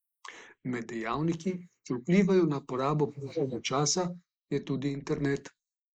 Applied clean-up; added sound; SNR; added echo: neural mask model Resemble Enhance denoiser.